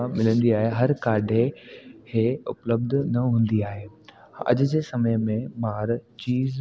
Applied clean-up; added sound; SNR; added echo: none; none; none; none.